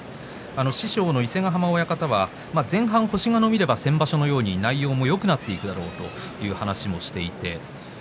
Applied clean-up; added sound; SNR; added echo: none; none; none; none.